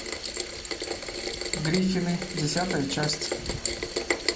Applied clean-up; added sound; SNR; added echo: none; Rain; 2 dB; none.